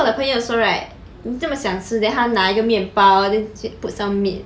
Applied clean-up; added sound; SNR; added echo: none; none; none; none.